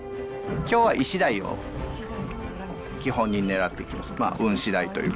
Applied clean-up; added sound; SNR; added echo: none; none; none; none.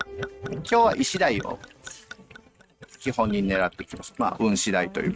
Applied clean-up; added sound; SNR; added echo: neural mask model RNNoise.